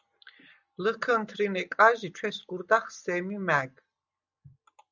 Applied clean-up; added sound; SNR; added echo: none; none; none; none.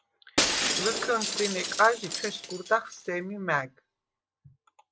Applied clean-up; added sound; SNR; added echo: none; Shatter; 2 dB; none.